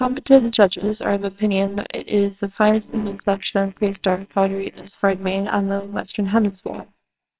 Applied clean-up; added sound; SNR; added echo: neural separator model SepFormer WHAMR!.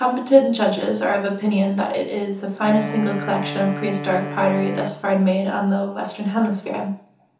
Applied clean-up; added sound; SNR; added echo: none; Wind instrument, woodwind instrument; 10 dB; reverberation time 0.7 s.